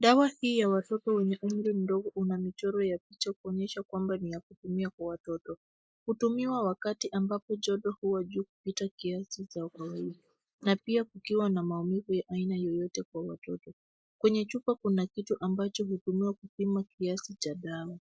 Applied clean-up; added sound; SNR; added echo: neural mask model Resemble Enhance denoiser.